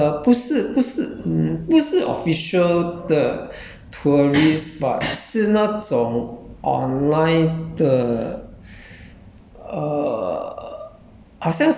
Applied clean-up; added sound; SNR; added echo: none; none; none; none.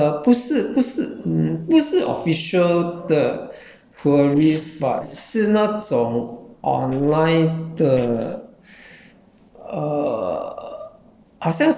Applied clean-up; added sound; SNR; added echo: neural separator model SepFormer DNS4.